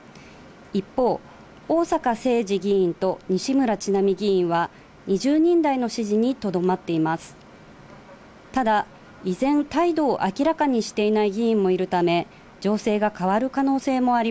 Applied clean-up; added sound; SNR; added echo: none; none; none; none.